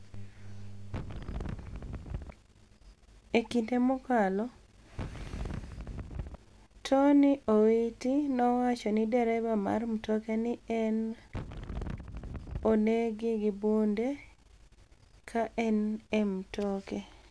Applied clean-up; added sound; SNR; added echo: none; Wind; 8 dB; none.